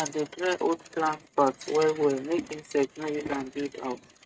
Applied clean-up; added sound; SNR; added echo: neural mask model RNNoise.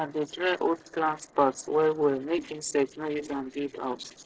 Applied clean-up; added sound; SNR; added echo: neural separator model SepFormer DNS4.